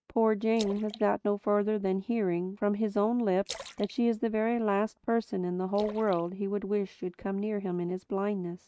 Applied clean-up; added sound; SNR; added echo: neural mask model RNNoise.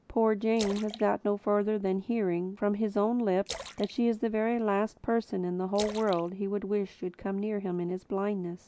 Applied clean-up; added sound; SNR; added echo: none; Splash, splatter; 17 dB; none.